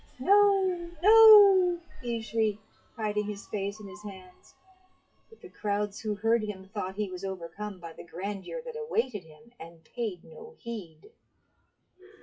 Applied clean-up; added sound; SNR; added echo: classical method WPE with log-MMSE.